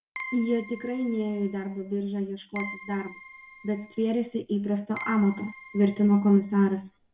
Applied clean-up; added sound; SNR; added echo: none; Keyboard (musical); 17 dB; none.